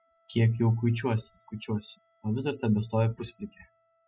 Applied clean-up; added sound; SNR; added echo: classical method spectral subtraction.